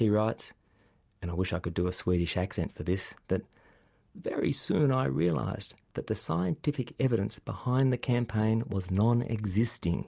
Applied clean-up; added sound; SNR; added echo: none; none; none; none.